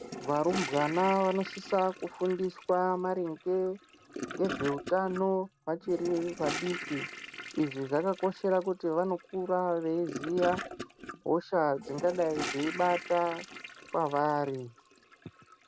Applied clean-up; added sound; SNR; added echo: none; Toilet flush / Gurgling; 11 dB; none.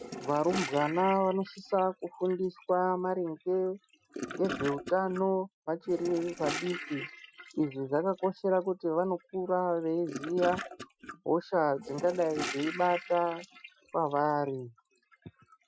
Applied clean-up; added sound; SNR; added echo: classical method Wiener filter.